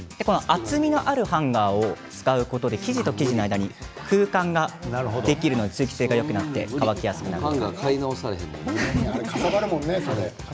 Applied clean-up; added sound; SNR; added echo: none; none; none; none.